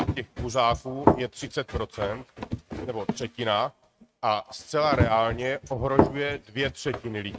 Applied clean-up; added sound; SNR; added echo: neural mask model RNNoise.